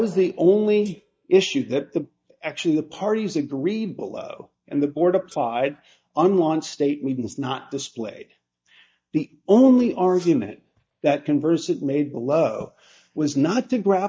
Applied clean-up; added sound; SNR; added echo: neural mask model DeepFilterNet 3.